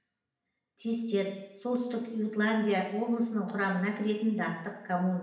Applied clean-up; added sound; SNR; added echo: none; none; none; reverberation time 0.8 s.